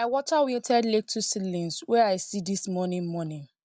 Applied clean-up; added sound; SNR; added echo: none; none; none; none.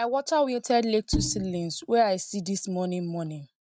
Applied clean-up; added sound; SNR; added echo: neural mask model RNNoise.